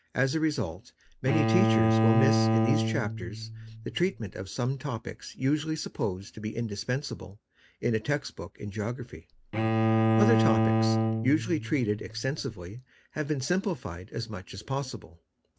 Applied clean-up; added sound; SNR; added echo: none; Bowed string instrument; -5 dB; none.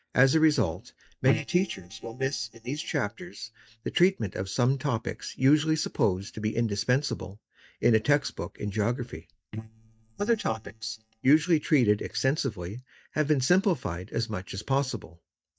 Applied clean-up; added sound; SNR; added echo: neural mask model DeepFilterNet 3.